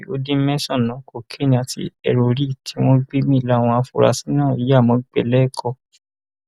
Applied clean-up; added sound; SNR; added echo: none; none; none; none.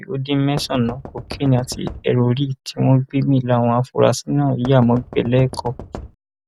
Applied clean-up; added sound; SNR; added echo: none; Knock; 15 dB; none.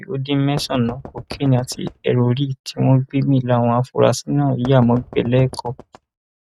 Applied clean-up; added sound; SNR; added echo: neural mask model RNNoise.